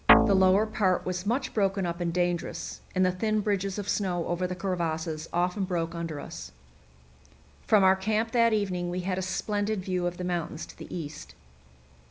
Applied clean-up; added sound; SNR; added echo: none; Guitar; -3 dB; none.